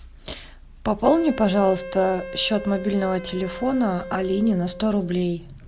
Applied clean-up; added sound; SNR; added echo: none; Wind instrument, woodwind instrument; 14 dB; none.